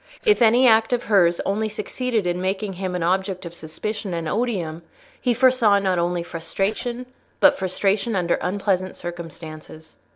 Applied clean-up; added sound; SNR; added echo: neural separator model SepFormer DNS4.